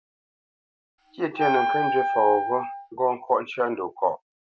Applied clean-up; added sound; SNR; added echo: none; Wind instrument, woodwind instrument; 1 dB; none.